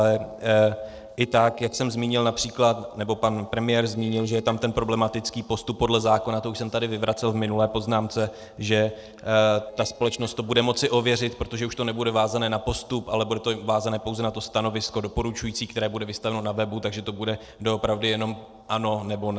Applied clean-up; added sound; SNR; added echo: neural separator model SepFormer DNS4.